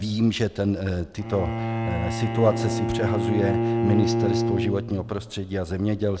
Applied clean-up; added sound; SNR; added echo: none; Bowed string instrument; 1 dB; none.